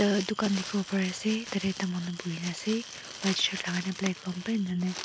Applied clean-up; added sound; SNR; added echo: none; Crumpling, crinkling; 11 dB; none.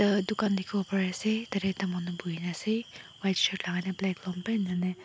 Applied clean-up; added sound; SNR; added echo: none; none; none; none.